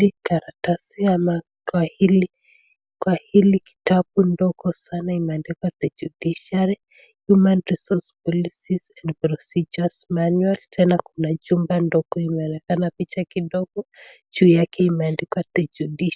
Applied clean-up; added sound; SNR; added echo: none; none; none; none.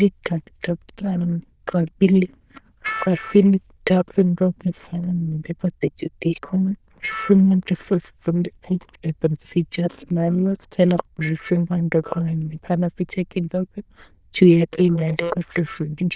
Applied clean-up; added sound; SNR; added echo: neural diffusion model UNIVERSE++.